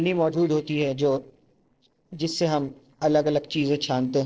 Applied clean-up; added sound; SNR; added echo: neural separator model SepFormer DNS4.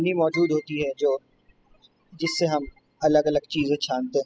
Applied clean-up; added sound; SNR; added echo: classical method spectral subtraction.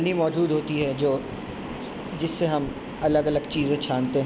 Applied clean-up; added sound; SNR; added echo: none; none; none; none.